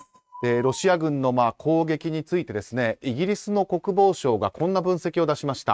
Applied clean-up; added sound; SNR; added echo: neural mask model RNNoise.